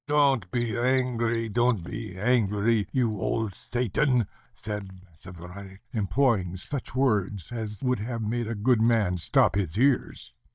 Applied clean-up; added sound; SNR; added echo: neural mask model DeepFilterNet 3.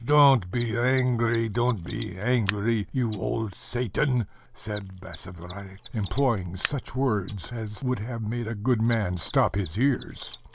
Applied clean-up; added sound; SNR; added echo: none; Mechanisms; 19 dB; none.